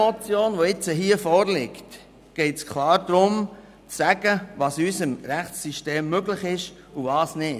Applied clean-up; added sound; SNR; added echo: none; none; none; none.